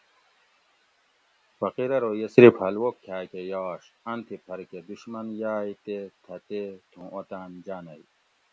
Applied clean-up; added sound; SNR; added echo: none; none; none; none.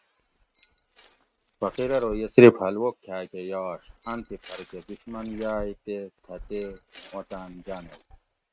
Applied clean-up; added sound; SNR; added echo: neural mask model RNNoise.